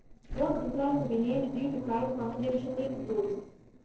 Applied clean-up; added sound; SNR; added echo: neural separator model SepFormer DNS4.